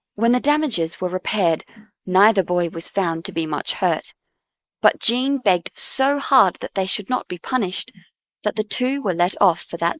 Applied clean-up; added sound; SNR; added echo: neural mask model Resemble Enhance denoiser.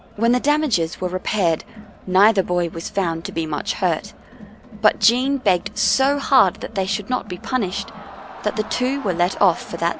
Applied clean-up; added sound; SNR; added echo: none; Crowd; 17 dB; none.